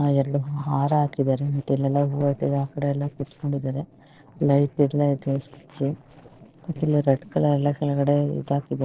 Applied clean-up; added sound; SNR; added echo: neural separator model SepFormer DNS4.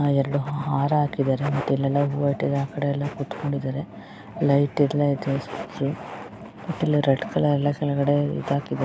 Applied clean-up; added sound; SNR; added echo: none; none; none; none.